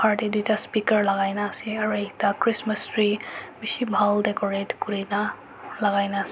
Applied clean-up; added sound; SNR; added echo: none; none; none; none.